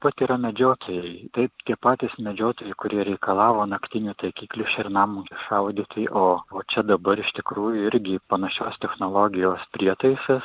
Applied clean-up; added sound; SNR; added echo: none; none; none; none.